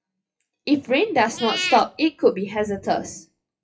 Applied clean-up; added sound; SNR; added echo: classical method WPE with log-MMSE.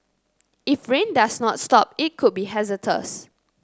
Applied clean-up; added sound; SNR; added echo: none; none; none; none.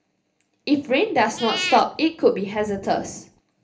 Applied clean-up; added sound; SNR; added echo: none; Meow / Purr; 12 dB; reverberation time 0.3 s.